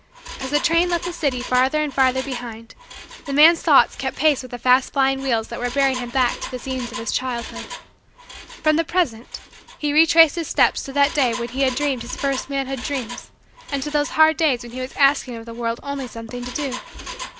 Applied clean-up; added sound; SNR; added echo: none; Engine; 14 dB; none.